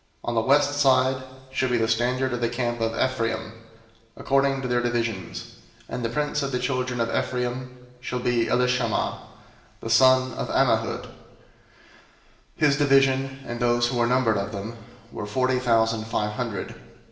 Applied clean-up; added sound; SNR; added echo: none; none; none; reverberation time 1.1 s.